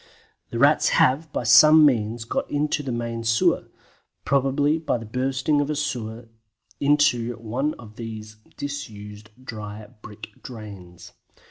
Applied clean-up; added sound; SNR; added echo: none; none; none; none.